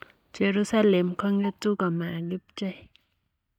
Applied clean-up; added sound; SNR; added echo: neural mask model DeepFilterNet 3.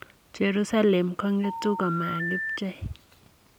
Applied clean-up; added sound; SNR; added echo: none; Telephone; 6 dB; none.